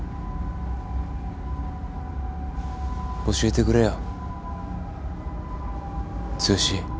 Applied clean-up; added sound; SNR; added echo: none; none; none; none.